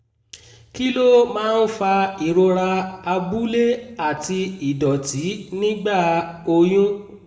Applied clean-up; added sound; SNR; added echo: none; none; none; reverberation time 0.9 s.